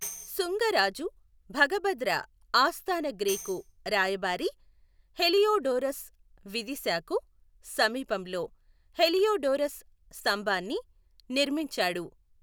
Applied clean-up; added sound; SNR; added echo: none; Tambourine; 15 dB; none.